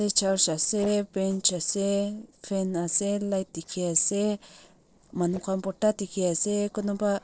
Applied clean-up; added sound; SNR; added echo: neural separator model SepFormer DNS4.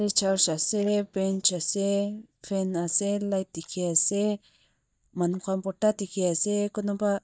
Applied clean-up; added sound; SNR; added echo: neural mask model DeepFilterNet 3.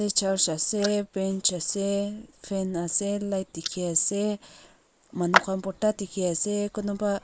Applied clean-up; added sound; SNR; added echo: neural mask model Resemble Enhance denoiser.